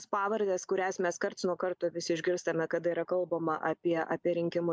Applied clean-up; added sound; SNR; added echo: none; none; none; none.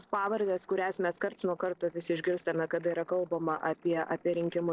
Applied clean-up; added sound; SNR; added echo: neural separator model SepFormer DNS4.